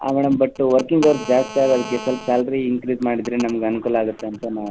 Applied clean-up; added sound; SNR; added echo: none; Telephone; 17 dB; none.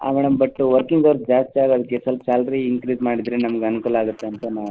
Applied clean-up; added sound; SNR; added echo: neural mask model Resemble Enhance denoiser.